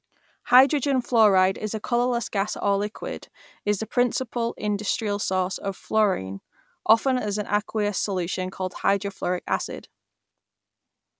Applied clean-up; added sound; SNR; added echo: none; none; none; none.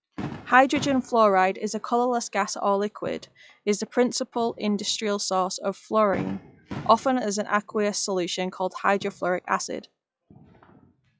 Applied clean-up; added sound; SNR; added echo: classical method log-MMSE.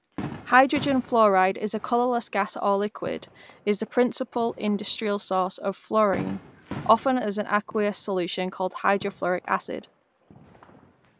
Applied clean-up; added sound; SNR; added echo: none; Fireworks; 18 dB; none.